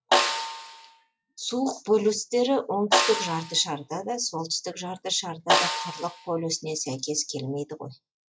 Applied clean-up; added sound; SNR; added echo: classical method log-MMSE.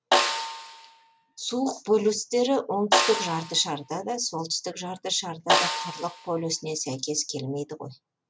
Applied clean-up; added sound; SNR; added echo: none; Snare drum; 1 dB; none.